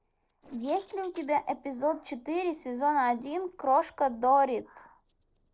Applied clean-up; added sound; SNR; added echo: neural separator model SepFormer DNS4.